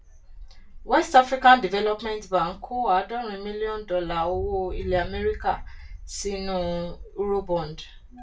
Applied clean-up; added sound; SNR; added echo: none; Wind; 14 dB; reverberation time 0.2 s.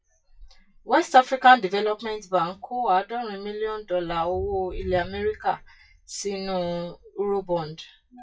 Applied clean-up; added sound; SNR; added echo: classical method WPE with log-MMSE.